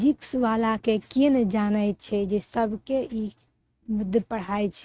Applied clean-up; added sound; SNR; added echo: neural mask model RNNoise.